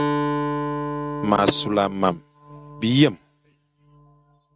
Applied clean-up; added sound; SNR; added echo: neural mask model RNNoise.